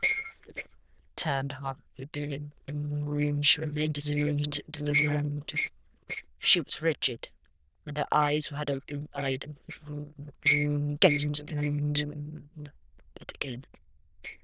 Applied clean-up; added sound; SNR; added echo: neural diffusion model UNIVERSE++.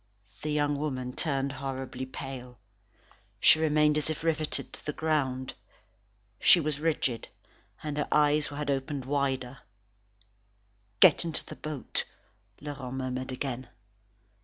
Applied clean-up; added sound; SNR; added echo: none; none; none; none.